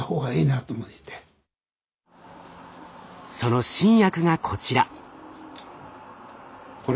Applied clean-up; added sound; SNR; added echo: none; none; none; none.